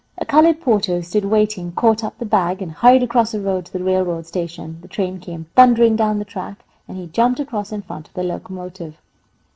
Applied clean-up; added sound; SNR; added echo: none; none; none; none.